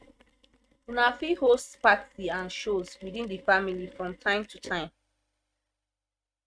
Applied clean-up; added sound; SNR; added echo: neural mask model RNNoise.